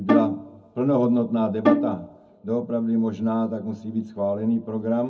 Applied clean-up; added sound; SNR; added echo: none; Bowed string instrument; 0 dB; reverberation time 0.4 s.